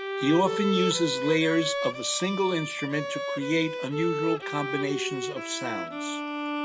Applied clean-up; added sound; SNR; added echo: none; Bowed string instrument; 3 dB; none.